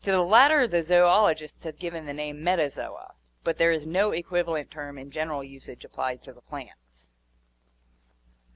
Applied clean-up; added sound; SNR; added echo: none; none; none; none.